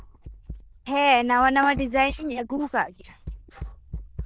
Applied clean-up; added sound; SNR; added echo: neural diffusion model UNIVERSE++.